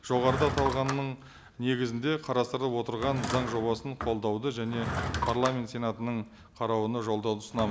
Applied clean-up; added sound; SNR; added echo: none; Drawer open or close / Wood; 8 dB; none.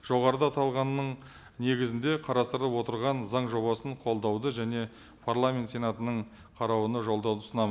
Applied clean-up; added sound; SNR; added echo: none; none; none; none.